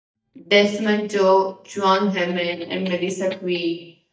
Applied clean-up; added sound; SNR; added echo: neural mask model DeepFilterNet 3.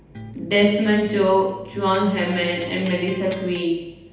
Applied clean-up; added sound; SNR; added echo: none; Electric guitar; 17 dB; reverberation time 0.8 s.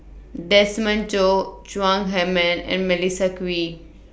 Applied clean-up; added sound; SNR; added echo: none; none; none; none.